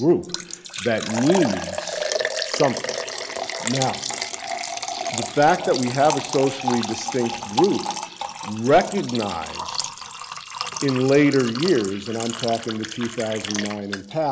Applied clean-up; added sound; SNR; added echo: none; Liquid; 6 dB; none.